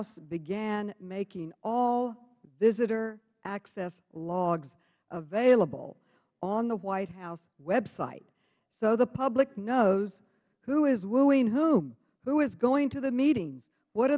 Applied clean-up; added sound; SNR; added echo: none; none; none; none.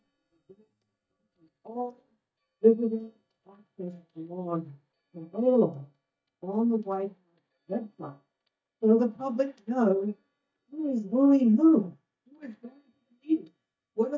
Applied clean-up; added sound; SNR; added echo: neural mask model DeepFilterNet 3.